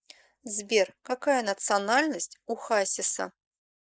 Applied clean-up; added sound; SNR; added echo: neural mask model Resemble Enhance denoiser.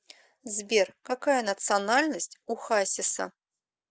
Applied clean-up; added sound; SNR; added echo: none; none; none; none.